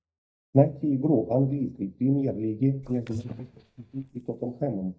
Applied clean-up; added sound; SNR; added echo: neural mask model DeepFilterNet 3.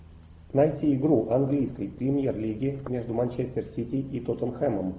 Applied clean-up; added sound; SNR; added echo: none; none; none; none.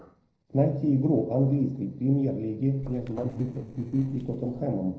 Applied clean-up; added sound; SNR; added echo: neural separator model SepFormer DNS4.